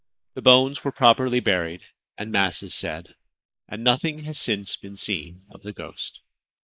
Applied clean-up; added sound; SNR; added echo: neural mask model Resemble Enhance denoiser.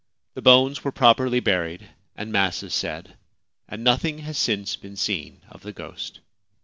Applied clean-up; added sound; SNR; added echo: none; none; none; none.